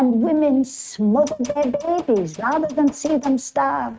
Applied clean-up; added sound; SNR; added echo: neural mask model RNNoise.